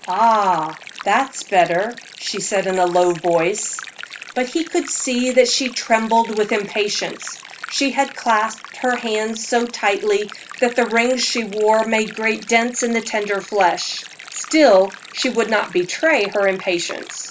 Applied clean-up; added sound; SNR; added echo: none; Stream; 17 dB; none.